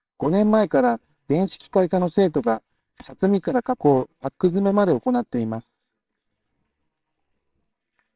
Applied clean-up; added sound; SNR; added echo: neural separator model SepFormer WHAMR!.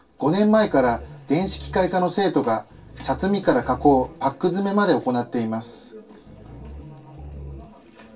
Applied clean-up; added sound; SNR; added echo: none; Growling; 17 dB; reverberation time 0.2 s.